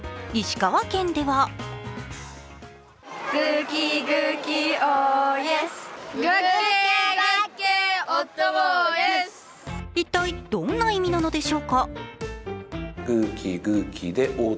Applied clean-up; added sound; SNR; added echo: none; none; none; none.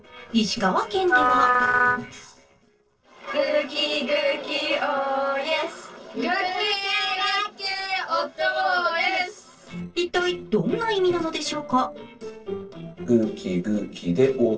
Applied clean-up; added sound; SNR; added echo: neural separator model SepFormer DNS4.